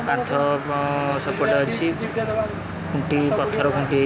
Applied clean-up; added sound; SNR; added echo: none; none; none; none.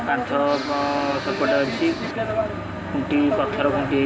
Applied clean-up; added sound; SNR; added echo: none; Accordion; 13 dB; reverberation time 0.2 s.